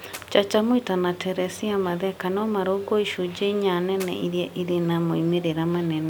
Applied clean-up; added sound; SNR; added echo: none; Clapping; 18 dB; none.